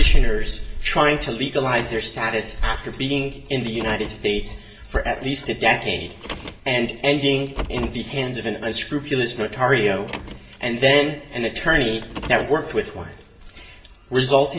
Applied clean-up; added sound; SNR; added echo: none; Car; 18 dB; reverberation time 1.0 s.